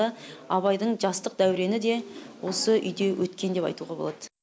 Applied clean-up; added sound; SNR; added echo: none; none; none; none.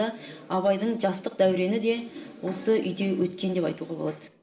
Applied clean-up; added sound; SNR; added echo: none; none; none; reverberation time 1.3 s.